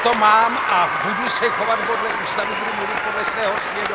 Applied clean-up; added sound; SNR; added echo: none; Applause; 1 dB; none.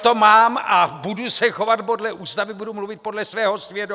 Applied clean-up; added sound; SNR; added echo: none; none; none; none.